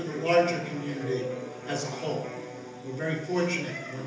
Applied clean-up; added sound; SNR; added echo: none; Electric guitar; 14 dB; reverberation time 0.8 s.